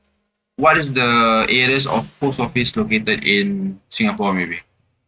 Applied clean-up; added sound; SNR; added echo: neural mask model RNNoise.